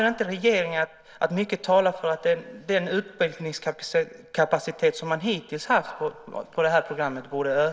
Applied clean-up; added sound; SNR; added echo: none; none; none; none.